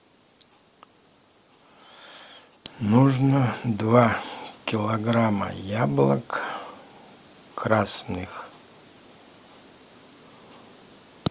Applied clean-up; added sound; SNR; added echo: none; none; none; none.